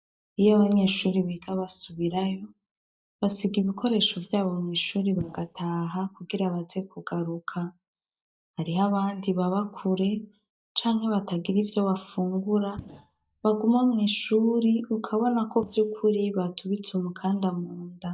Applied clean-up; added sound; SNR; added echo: neural mask model DeepFilterNet 3.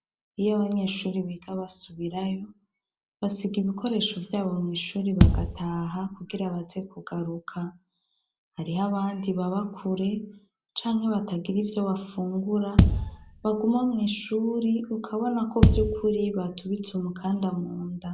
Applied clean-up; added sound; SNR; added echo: none; Bass drum; -4 dB; none.